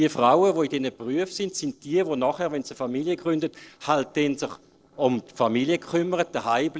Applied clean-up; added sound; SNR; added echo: neural separator model SepFormer DNS4.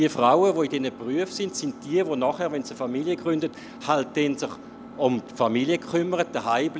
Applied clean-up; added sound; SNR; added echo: none; Engine; 18 dB; none.